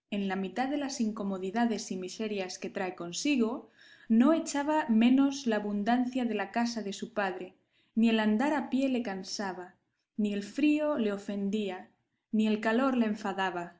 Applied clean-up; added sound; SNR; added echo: none; none; none; none.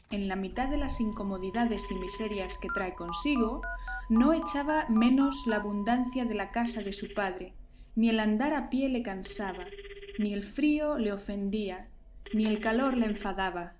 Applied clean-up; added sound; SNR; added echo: none; Motor vehicle (road) + Telephone; 11 dB; none.